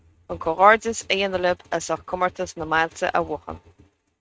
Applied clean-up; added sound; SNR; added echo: neural mask model RNNoise.